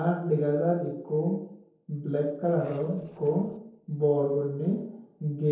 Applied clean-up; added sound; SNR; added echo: neural separator model SepFormer DNS4.